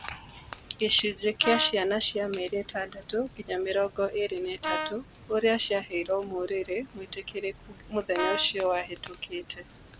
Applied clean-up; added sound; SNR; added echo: none; Brass instrument + Crack / Crackle; 10 dB; none.